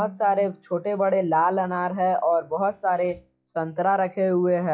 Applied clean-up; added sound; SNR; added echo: classical method log-MMSE.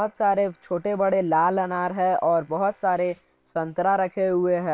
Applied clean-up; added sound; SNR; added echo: neural separator model SepFormer WHAM!.